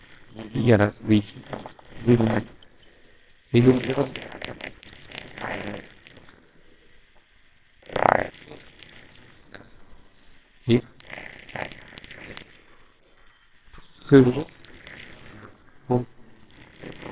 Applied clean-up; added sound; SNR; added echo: neural separator model SepFormer WHAMR!.